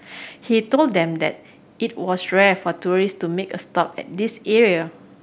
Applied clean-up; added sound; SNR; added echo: none; none; none; none.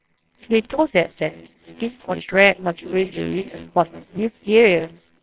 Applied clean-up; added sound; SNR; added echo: neural separator model SepFormer WHAMR!.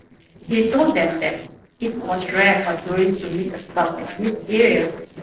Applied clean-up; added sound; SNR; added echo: neural separator model SepFormer DNS4.